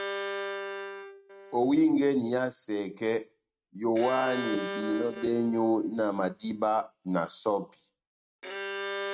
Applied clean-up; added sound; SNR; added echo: neural mask model RNNoise.